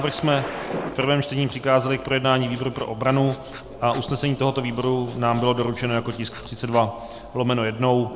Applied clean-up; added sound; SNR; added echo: none; Thunder + Writing; 15 dB; none.